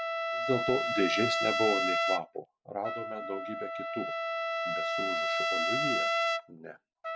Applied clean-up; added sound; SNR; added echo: none; Trumpet; -4 dB; none.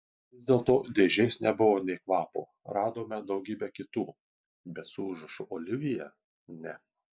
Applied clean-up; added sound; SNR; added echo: none; none; none; none.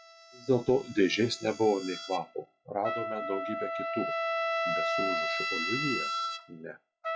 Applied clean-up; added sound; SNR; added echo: classical method log-MMSE.